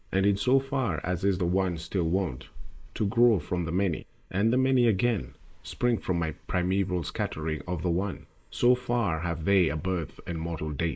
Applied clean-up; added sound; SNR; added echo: neural mask model Resemble Enhance denoiser.